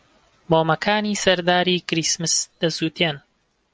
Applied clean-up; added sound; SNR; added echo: none; none; none; none.